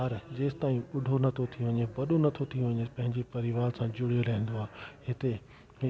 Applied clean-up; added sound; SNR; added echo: none; none; none; none.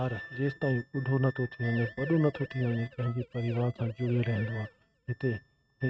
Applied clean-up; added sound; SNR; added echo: neural mask model RNNoise.